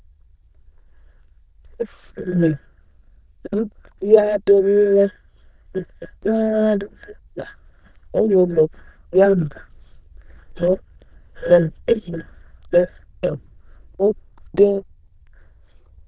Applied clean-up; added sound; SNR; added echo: neural diffusion model UNIVERSE++.